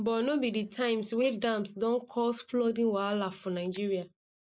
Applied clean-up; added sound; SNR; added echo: neural mask model Resemble Enhance denoiser.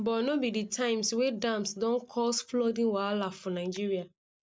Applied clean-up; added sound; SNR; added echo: none; none; none; none.